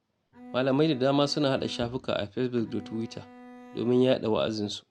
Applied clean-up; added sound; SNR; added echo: none; Bowed string instrument + Bowed string instrument; 19 dB; none.